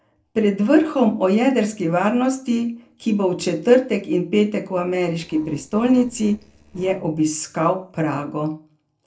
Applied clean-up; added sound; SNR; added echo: neural separator model SepFormer DNS4.